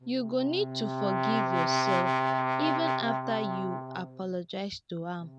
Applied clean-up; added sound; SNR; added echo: none; Brass instrument; -2 dB; none.